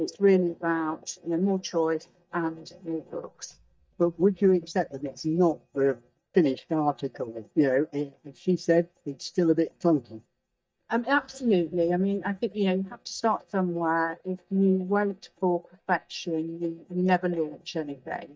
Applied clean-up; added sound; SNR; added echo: neural mask model DeepFilterNet 3.